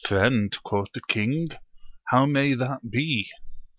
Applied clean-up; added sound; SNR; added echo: none; none; none; none.